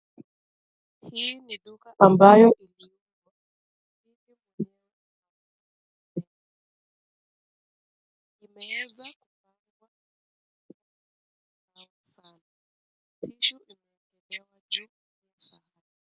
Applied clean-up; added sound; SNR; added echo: none; none; none; none.